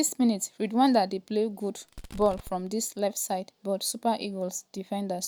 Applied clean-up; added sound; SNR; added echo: none; Fireworks; 16 dB; none.